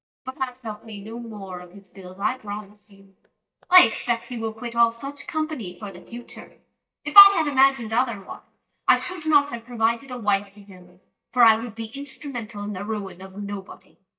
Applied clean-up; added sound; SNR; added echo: neural mask model DeepFilterNet 3.